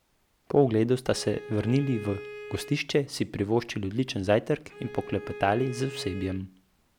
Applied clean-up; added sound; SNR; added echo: none; Bowed string instrument; 14 dB; none.